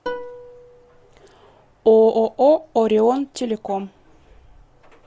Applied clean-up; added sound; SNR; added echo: none; Plucked string instrument; 15 dB; none.